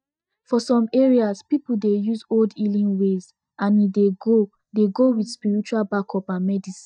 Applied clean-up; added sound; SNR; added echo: neural mask model DeepFilterNet 3.